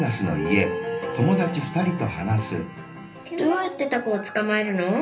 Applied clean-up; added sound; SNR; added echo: none; Wind instrument, woodwind instrument; 19 dB; reverberation time 0.3 s.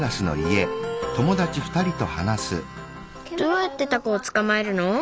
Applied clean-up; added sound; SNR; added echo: none; none; none; none.